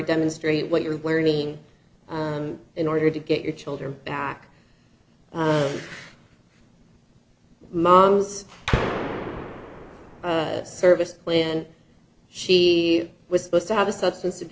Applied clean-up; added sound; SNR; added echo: none; Gunshot, gunfire; 4 dB; none.